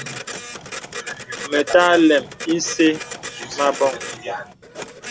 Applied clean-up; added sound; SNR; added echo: none; Printer; 12 dB; none.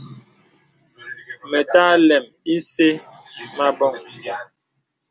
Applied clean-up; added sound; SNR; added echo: none; none; none; none.